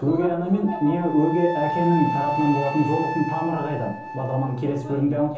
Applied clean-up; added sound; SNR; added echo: none; Wind instrument, woodwind instrument; 7 dB; reverberation time 1.2 s.